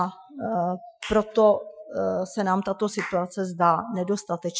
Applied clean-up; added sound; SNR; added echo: classical method Wiener filter.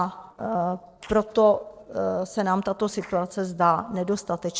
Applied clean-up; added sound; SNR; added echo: neural separator model SepFormer DNS4.